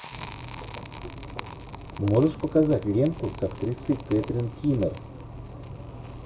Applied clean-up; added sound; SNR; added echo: none; Crackle; 19 dB; reverberation time 0.5 s.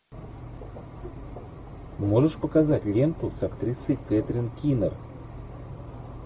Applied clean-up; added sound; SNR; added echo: none; none; none; none.